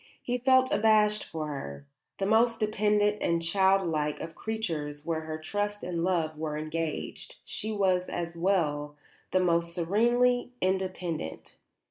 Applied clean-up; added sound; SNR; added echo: neural mask model Resemble Enhance denoiser.